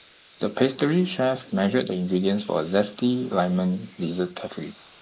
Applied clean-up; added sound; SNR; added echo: neural mask model Resemble Enhance denoiser.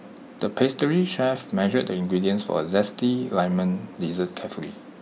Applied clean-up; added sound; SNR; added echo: none; none; none; none.